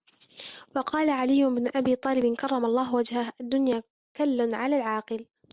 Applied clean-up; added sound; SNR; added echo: none; none; none; none.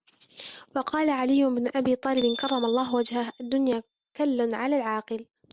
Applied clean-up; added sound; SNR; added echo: none; Bicycle bell; 15 dB; none.